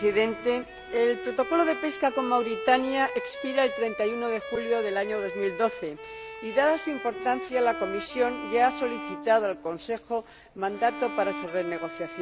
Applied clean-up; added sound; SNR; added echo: none; Bowed string instrument; 10 dB; none.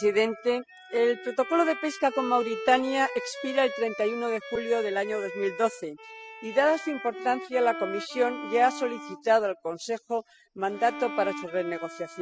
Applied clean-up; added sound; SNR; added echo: classical method spectral subtraction.